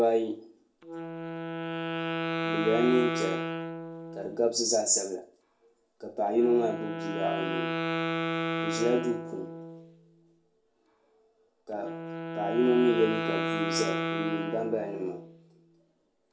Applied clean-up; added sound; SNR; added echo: none; Wind instrument, woodwind instrument; 3 dB; reverberation time 0.3 s.